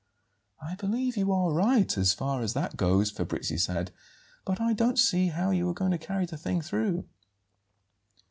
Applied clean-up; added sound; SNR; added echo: none; none; none; none.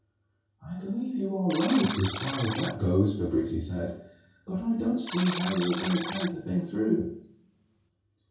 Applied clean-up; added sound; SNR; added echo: none; Alarm; 8 dB; reverberation time 0.6 s.